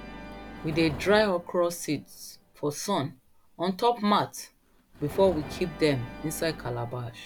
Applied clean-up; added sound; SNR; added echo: none; Organ + Livestock, farm animals, working animals; 15 dB; none.